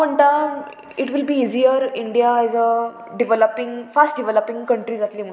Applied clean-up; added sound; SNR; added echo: none; none; none; none.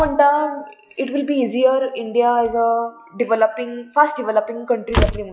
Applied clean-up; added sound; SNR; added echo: classical method log-MMSE.